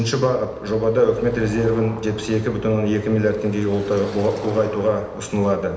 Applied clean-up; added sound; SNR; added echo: none; Car passing by / Traffic noise, roadway noise; 16 dB; reverberation time 0.8 s.